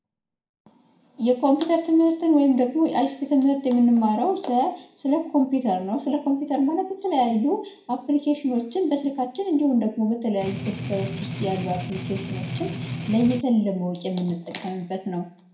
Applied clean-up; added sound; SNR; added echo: none; Strum; 7 dB; reverberation time 0.4 s.